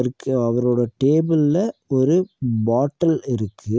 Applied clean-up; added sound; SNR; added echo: none; none; none; none.